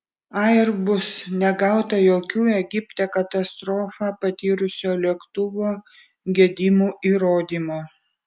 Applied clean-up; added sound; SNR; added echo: none; none; none; none.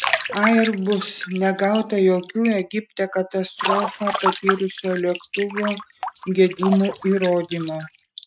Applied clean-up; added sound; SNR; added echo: neural mask model RNNoise.